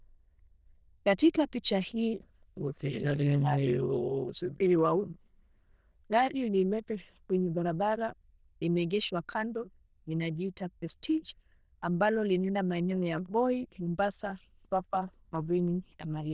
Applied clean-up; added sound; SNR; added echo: neural diffusion model UNIVERSE++.